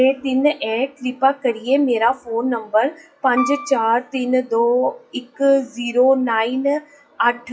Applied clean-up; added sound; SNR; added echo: classical method WPE with log-MMSE.